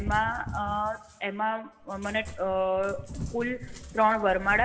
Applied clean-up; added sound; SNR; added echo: none; Cat; 11 dB; reverberation time 2.3 s.